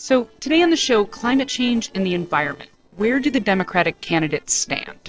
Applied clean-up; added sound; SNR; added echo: neural separator model SepFormer DNS4.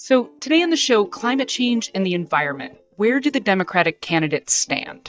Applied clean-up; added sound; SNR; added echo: neural mask model DeepFilterNet 3.